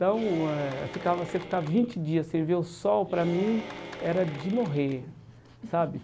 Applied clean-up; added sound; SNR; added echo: none; Applause / Cheering; 14 dB; none.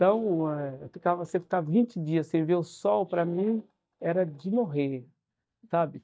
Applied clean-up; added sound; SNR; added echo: neural mask model DeepFilterNet 3.